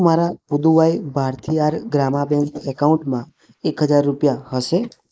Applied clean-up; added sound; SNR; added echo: neural mask model Resemble Enhance denoiser.